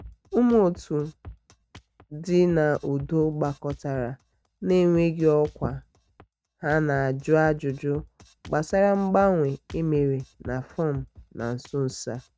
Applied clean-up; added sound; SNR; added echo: neural mask model RNNoise.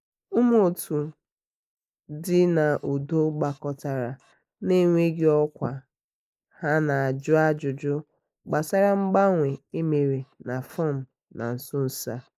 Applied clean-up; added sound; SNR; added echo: neural mask model Resemble Enhance denoiser.